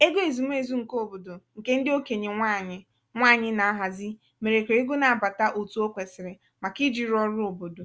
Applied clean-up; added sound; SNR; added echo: none; none; none; none.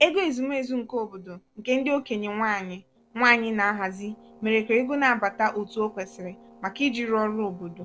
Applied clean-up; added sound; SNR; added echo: neural separator model SepFormer DNS4.